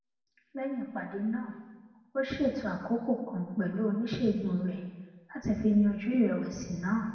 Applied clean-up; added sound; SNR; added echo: none; none; none; reverberation time 1.1 s.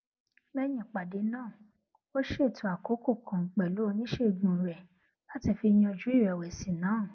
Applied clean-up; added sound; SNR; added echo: none; none; none; none.